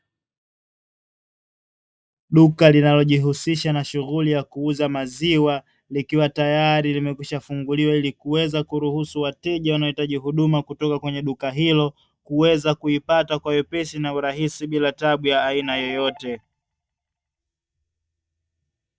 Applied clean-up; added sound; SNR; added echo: neural mask model DeepFilterNet 3.